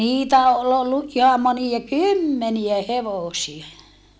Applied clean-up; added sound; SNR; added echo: none; none; none; none.